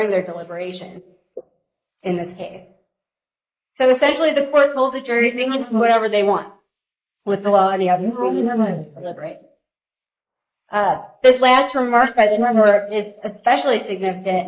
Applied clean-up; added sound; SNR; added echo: neural mask model Resemble Enhance denoiser.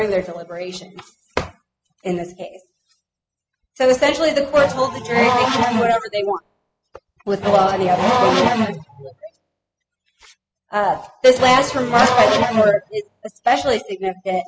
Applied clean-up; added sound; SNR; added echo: classical method spectral subtraction.